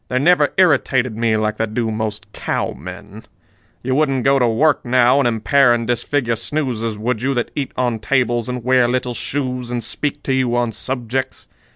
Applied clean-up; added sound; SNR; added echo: none; none; none; none.